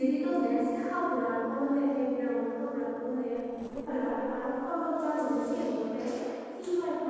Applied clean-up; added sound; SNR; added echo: neural separator model SepFormer DNS4.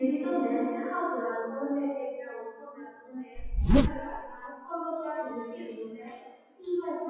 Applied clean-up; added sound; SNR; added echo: classical method WPE with log-MMSE.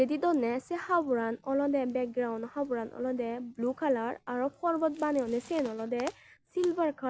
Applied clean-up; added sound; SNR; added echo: none; none; none; none.